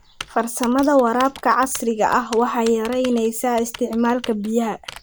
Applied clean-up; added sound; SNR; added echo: none; Typing; 19 dB; none.